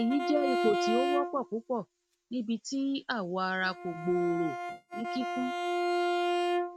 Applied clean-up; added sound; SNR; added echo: neural mask model RNNoise.